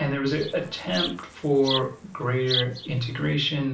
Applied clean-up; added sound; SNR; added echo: none; Insect; 8 dB; reverberation time 0.3 s.